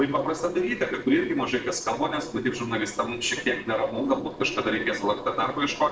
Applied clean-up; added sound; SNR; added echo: neural separator model SepFormer DNS4.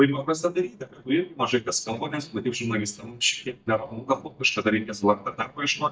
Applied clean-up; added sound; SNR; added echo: neural mask model DeepFilterNet 3.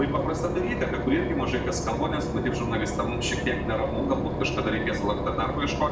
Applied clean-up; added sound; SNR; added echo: none; Engine / Boat, Water vehicle; 1 dB; reverberation time 0.5 s.